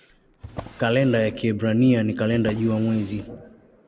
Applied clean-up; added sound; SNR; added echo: none; Drawer open or close; 19 dB; none.